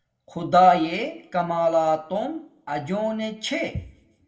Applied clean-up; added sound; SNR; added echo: none; none; none; reverberation time 0.3 s.